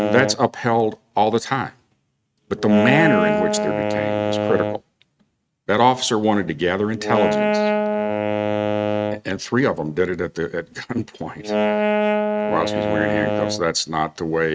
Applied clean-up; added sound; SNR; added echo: neural mask model RNNoise.